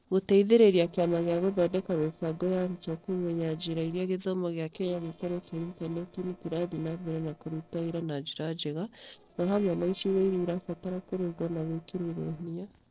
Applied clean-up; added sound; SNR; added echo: neural separator model SepFormer DNS4.